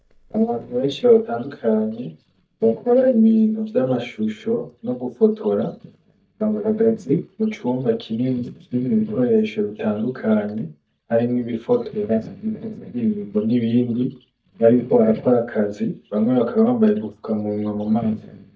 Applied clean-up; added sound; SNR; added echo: neural mask model DeepFilterNet 3.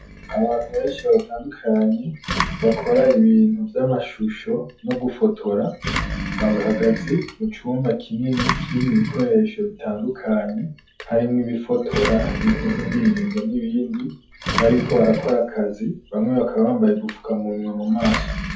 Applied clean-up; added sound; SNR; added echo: classical method WPE with log-MMSE.